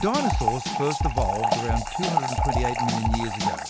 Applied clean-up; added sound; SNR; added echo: none; Fill (with liquid) / Trickle, dribble + Drum / Drum kit; -3 dB; none.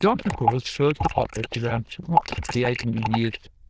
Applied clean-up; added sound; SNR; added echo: neural diffusion model UNIVERSE++.